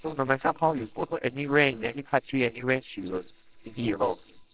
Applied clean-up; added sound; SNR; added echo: neural separator model SepFormer WHAMR!.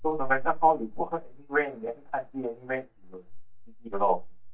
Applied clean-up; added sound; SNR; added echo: neural mask model DeepFilterNet 3.